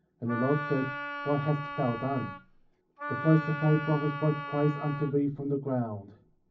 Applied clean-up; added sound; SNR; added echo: none; Wind instrument, woodwind instrument; 8 dB; reverberation time 0.4 s.